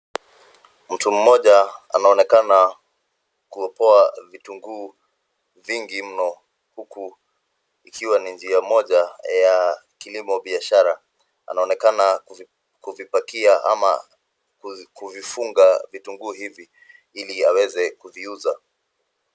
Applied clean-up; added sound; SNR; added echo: none; none; none; none.